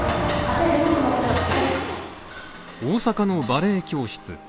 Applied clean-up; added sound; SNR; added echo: none; none; none; none.